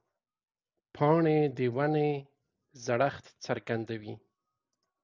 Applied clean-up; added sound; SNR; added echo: none; none; none; none.